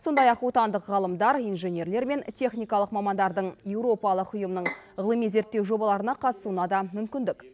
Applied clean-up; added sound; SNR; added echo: none; Bowed string instrument; 13 dB; none.